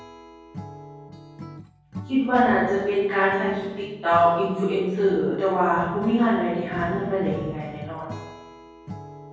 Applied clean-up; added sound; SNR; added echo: none; Acoustic guitar / Strum; 17 dB; reverberation time 1.3 s.